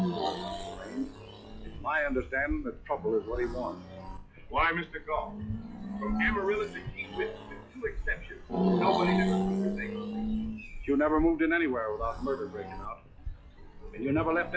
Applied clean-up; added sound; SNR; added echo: classical method log-MMSE.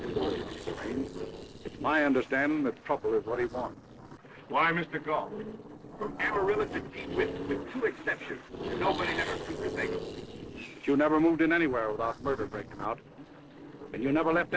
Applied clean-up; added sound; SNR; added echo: neural separator model SepFormer DNS4.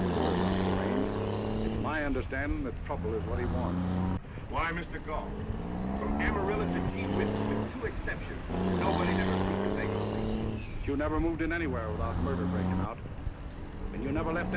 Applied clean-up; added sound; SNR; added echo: none; Accelerating, revving, vroom; -5 dB; none.